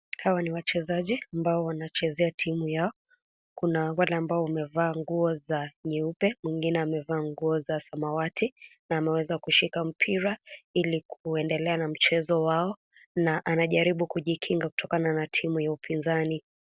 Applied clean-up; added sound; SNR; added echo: none; none; none; none.